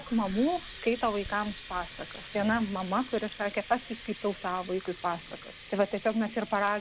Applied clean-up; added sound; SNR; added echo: none; Water tap, faucet; 15 dB; none.